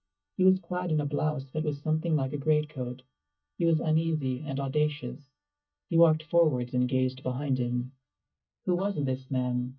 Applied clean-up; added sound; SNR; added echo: neural mask model DeepFilterNet 3.